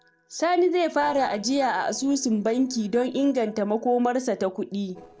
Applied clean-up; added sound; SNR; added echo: neural separator model SepFormer DNS4.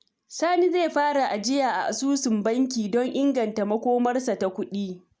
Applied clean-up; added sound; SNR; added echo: none; none; none; none.